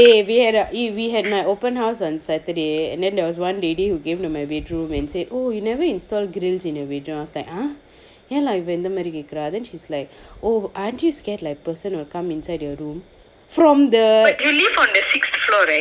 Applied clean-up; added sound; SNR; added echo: none; none; none; none.